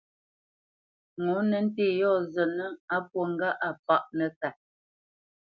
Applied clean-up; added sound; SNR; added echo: none; none; none; none.